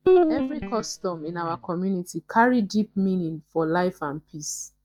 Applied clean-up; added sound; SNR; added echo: neural mask model DeepFilterNet 3.